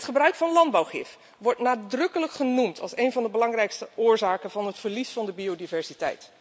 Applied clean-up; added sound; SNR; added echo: none; none; none; none.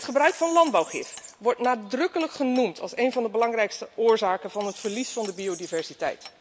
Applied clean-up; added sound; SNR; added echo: none; Hammer + Bird vocalization, bird call, bird song; 20 dB; none.